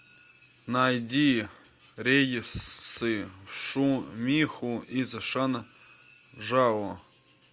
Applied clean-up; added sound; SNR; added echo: none; none; none; none.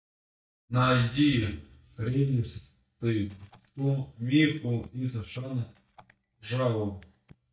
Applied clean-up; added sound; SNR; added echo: neural mask model DeepFilterNet 3.